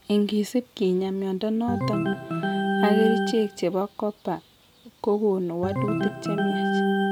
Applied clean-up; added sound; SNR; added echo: none; Organ; 2 dB; none.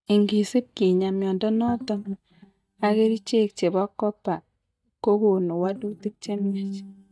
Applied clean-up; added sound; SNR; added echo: neural mask model DeepFilterNet 3.